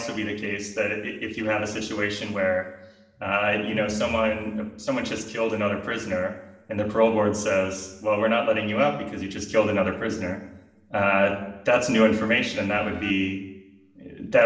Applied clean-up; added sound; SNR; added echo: none; Bird; 16 dB; reverberation time 1.0 s.